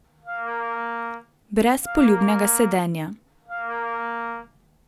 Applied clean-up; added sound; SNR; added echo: none; Wind instrument, woodwind instrument; 7 dB; none.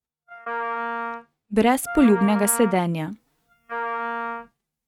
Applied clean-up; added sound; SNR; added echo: neural mask model RNNoise.